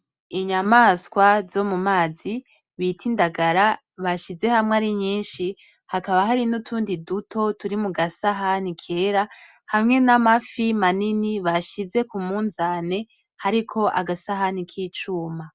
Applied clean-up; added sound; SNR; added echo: none; none; none; none.